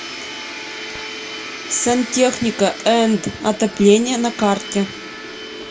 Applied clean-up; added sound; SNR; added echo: none; Domestic sounds, home sounds; 12 dB; reverberation time 1.0 s.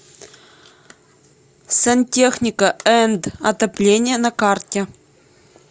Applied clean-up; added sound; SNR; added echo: none; none; none; none.